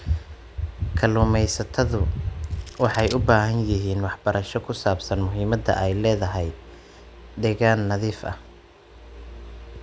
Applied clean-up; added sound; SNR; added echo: none; Scissors; 18 dB; none.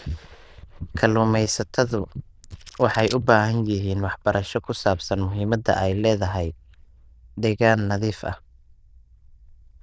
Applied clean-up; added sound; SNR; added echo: neural diffusion model UNIVERSE++.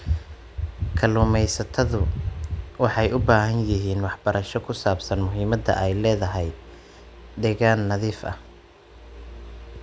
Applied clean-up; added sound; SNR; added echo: none; none; none; none.